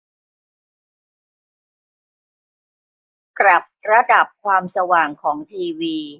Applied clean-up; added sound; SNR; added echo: neural mask model Resemble Enhance denoiser.